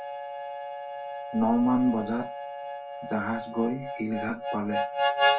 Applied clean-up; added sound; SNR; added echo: none; Harmonica; 1 dB; reverberation time 0.2 s.